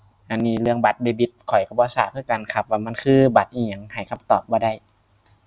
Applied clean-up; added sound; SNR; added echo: none; none; none; none.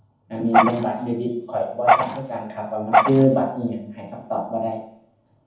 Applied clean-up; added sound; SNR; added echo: none; Dog; -3 dB; reverberation time 0.7 s.